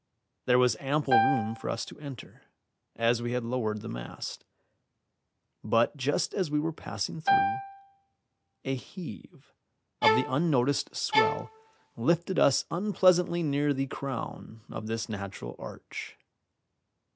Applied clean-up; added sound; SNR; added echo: none; Bowed string instrument + Piano; 0 dB; none.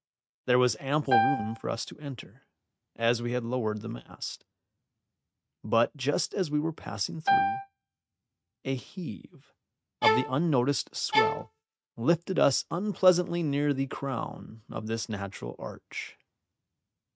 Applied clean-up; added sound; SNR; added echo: neural mask model RNNoise.